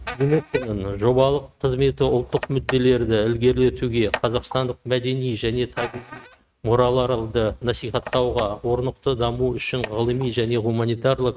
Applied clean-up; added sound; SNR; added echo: neural mask model RNNoise.